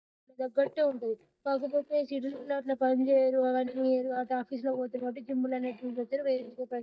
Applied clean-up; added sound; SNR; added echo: neural mask model DeepFilterNet 3.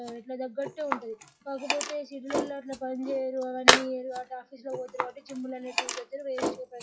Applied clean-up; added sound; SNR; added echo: classical method WPE with log-MMSE.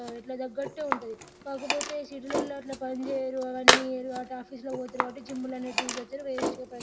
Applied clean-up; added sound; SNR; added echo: none; Tools; -3 dB; reverberation time 0.7 s.